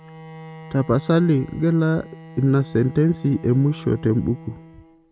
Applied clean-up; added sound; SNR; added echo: none; Bowed string instrument; 18 dB; none.